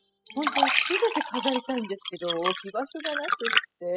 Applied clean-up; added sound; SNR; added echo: classical method spectral subtraction.